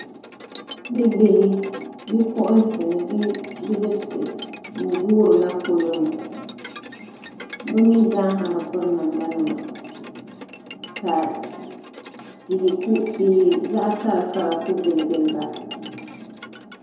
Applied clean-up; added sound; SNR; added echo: none; Bowed string instrument; 18 dB; reverberation time 1.0 s.